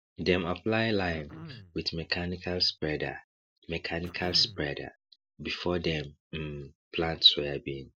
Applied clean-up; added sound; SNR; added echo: neural mask model DeepFilterNet 3.